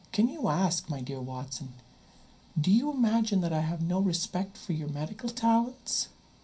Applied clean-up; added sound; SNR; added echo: none; none; none; reverberation time 0.3 s.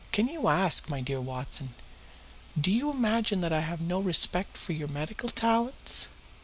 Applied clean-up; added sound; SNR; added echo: none; none; none; none.